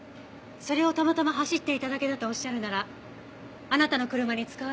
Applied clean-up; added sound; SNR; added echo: none; none; none; none.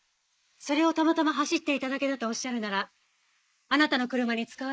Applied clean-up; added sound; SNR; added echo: neural mask model Resemble Enhance denoiser.